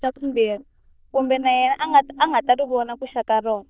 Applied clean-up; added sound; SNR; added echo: neural diffusion model UNIVERSE++.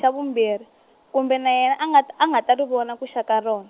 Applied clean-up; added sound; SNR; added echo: none; none; none; none.